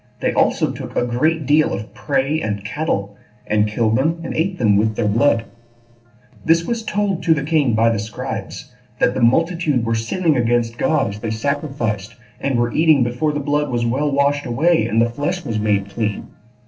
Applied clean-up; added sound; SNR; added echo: neural separator model SepFormer DNS4.